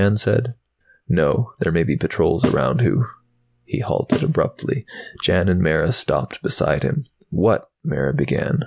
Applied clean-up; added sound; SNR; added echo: none; Snare drum; 10 dB; none.